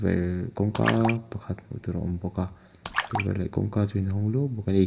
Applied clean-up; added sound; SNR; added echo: none; Splash, splatter; 10 dB; reverberation time 1.3 s.